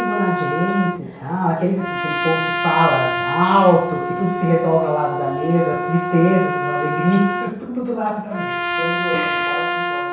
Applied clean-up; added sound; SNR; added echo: none; Trumpet; 3 dB; reverberation time 0.7 s.